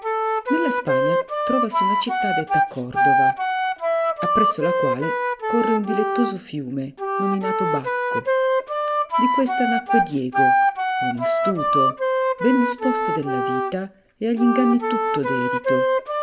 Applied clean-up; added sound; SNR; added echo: none; Wind instrument, woodwind instrument; -4 dB; none.